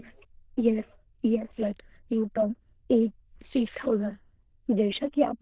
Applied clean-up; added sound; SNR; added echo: neural diffusion model UNIVERSE++.